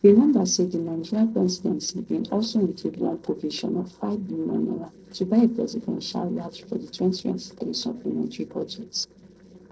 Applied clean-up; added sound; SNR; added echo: neural separator model SepFormer DNS4.